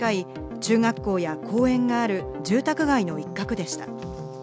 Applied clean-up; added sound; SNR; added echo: none; Brass instrument; 13 dB; none.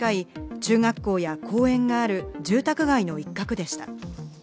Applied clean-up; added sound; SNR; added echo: none; none; none; none.